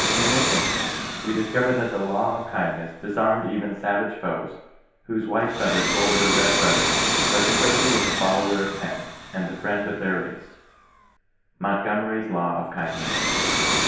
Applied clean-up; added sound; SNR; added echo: none; Domestic sounds, home sounds; 0 dB; reverberation time 0.8 s.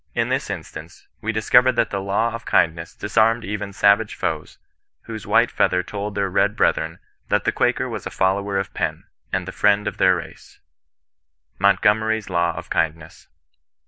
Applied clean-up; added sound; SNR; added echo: none; none; none; none.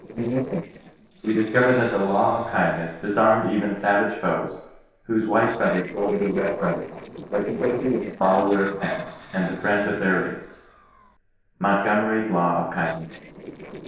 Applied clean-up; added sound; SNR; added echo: neural separator model SepFormer DNS4.